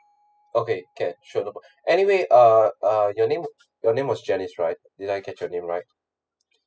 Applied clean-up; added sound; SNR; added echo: classical method spectral subtraction.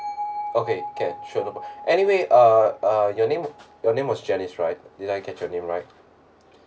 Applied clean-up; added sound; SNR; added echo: none; Bell; 15 dB; none.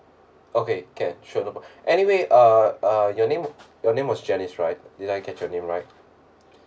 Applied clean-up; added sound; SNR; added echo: none; none; none; none.